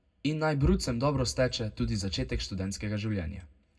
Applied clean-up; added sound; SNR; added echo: none; none; none; reverberation time 0.3 s.